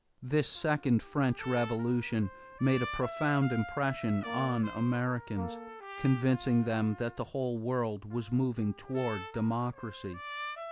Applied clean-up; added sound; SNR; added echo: none; Brass instrument + Trumpet; 13 dB; none.